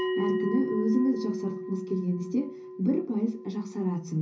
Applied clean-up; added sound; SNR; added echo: none; Bell; 6 dB; reverberation time 0.5 s.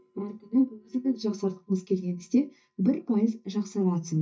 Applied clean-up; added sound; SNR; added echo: neural mask model DeepFilterNet 3.